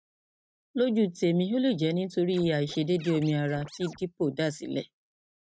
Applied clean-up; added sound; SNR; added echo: neural mask model RNNoise.